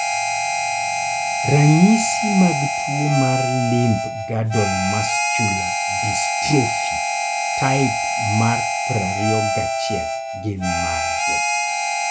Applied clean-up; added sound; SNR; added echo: none; Harmonica; -1 dB; none.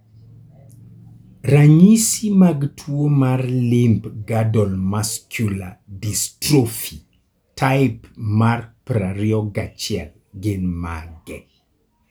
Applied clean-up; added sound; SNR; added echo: none; none; none; none.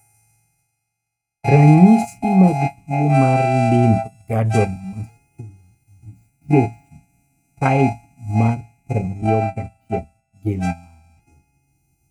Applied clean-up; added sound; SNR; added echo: neural mask model RNNoise.